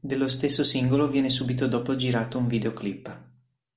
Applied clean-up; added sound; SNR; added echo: none; none; none; none.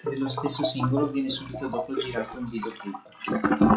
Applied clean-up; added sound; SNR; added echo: classical method log-MMSE.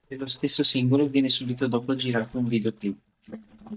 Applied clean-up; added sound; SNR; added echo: neural mask model DeepFilterNet 3.